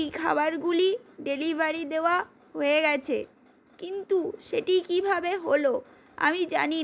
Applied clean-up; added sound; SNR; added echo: none; none; none; none.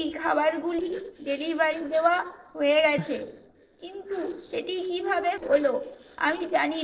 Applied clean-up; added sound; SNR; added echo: neural separator model SepFormer DNS4.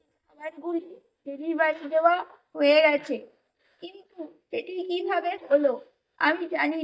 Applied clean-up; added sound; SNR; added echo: neural mask model DeepFilterNet 3.